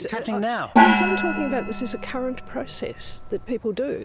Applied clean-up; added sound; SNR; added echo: none; Gong; -4 dB; none.